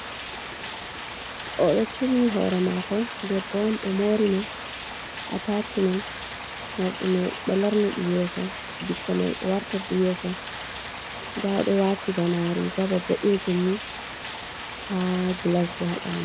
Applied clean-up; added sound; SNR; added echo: none; Rain; 8 dB; none.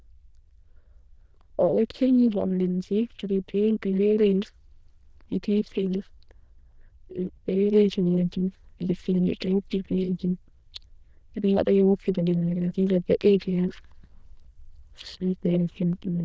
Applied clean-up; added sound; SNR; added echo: neural diffusion model UNIVERSE++.